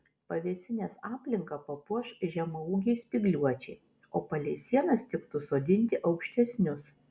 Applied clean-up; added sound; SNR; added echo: none; none; none; none.